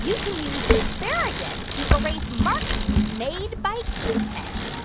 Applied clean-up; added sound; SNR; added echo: none; Bicycle; -5 dB; none.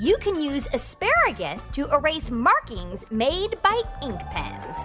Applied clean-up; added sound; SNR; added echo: none; none; none; none.